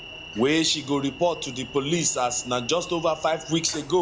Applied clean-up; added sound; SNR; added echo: none; Train; 16 dB; none.